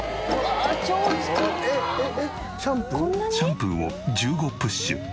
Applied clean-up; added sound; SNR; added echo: none; Alarm; 15 dB; none.